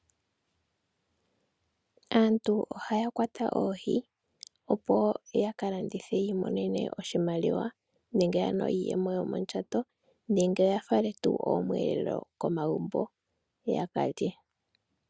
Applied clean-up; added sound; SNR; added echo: none; none; none; none.